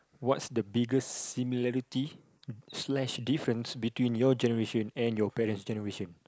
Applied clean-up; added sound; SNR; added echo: neural mask model Resemble Enhance denoiser.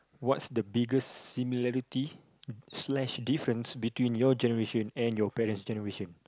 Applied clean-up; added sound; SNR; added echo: none; none; none; none.